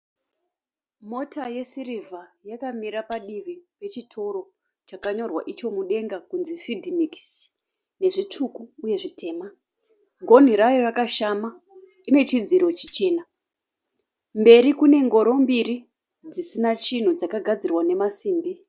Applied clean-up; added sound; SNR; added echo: none; Tambourine; 20 dB; none.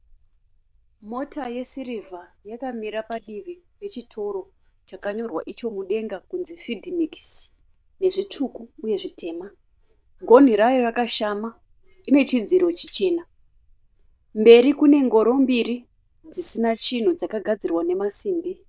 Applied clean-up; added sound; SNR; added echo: neural diffusion model UNIVERSE++.